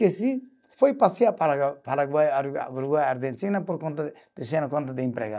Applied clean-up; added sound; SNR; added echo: neural mask model DeepFilterNet 3.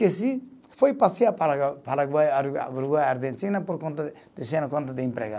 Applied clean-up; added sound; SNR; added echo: none; none; none; none.